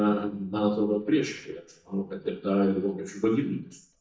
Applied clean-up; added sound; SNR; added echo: neural mask model DeepFilterNet 3.